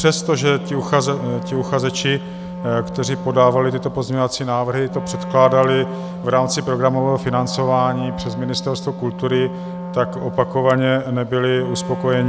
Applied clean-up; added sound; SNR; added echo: none; Wind instrument, woodwind instrument; 10 dB; none.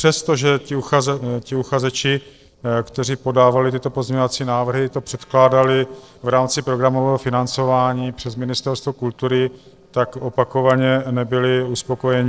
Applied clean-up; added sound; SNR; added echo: neural separator model SepFormer DNS4.